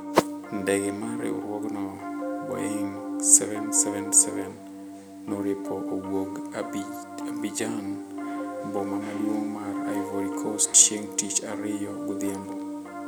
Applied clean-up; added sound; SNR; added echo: none; Piano; 5 dB; none.